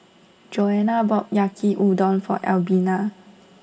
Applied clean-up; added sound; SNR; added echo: none; none; none; reverberation time 2.0 s.